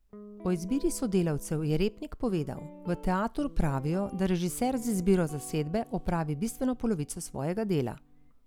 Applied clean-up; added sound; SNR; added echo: none; Guitar; 20 dB; none.